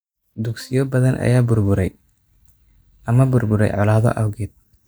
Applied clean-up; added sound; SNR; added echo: neural mask model DeepFilterNet 3.